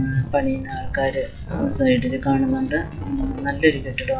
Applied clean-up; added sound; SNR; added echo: classical method WPE with log-MMSE.